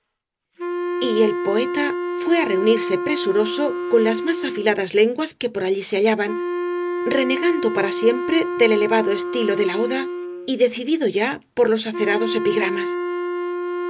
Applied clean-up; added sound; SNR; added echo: none; Wind instrument, woodwind instrument; 5 dB; none.